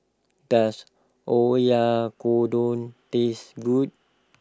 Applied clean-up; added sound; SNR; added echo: none; none; none; none.